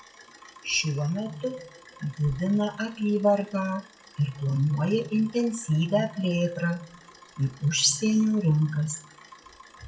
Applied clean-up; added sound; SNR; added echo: classical method WPE with log-MMSE.